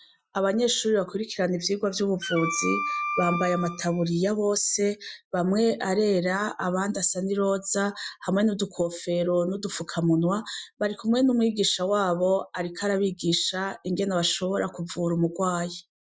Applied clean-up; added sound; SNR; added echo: classical method Wiener filter.